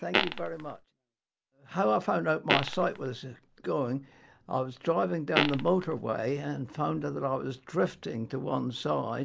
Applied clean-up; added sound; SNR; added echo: none; Fart; 0 dB; none.